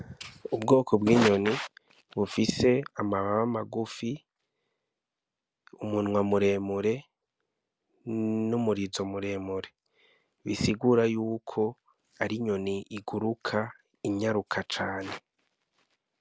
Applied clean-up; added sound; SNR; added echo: none; none; none; none.